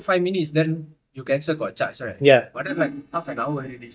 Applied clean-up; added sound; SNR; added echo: neural mask model DeepFilterNet 3.